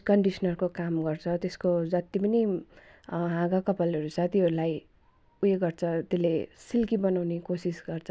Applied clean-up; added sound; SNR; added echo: none; none; none; none.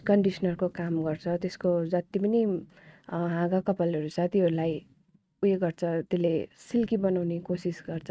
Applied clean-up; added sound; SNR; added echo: neural mask model RNNoise.